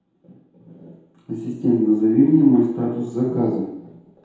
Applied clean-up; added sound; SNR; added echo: none; none; none; reverberation time 0.8 s.